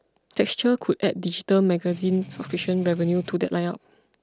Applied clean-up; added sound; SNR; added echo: none; Strum; 17 dB; none.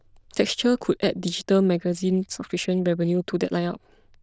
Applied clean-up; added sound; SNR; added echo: neural diffusion model UNIVERSE++.